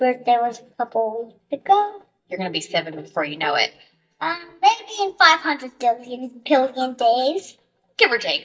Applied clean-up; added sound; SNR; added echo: neural mask model DeepFilterNet 3.